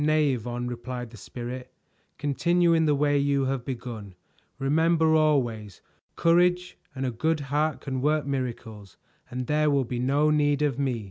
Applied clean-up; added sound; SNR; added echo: none; none; none; none.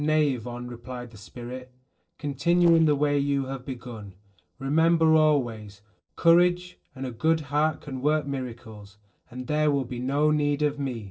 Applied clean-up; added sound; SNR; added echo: neural separator model SepFormer DNS4.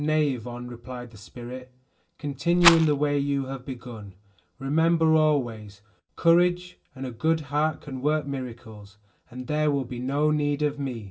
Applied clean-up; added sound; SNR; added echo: none; Rattle; 0 dB; reverberation time 0.2 s.